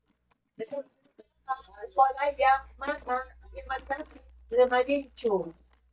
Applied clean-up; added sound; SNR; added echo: neural mask model DeepFilterNet 3.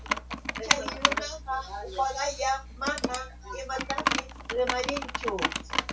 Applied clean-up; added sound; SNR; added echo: none; Computer keyboard; -1 dB; reverberation time 0.2 s.